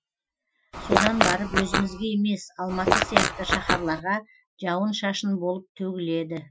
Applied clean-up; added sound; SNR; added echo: classical method Wiener filter.